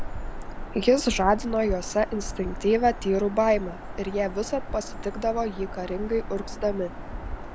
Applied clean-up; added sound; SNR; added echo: none; Bird vocalization, bird call, bird song; 7 dB; none.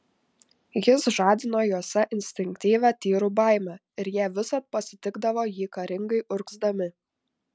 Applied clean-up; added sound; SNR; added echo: none; none; none; none.